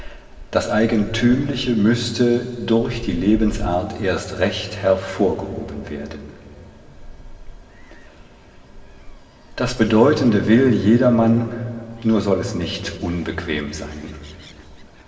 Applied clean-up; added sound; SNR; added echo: none; Gull, seagull; 17 dB; reverberation time 2.3 s.